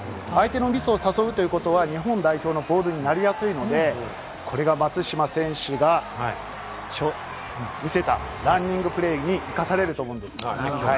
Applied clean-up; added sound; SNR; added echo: none; none; none; none.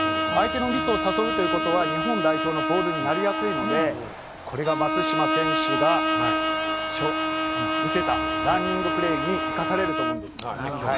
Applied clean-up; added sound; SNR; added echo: none; Bowed string instrument; -1 dB; none.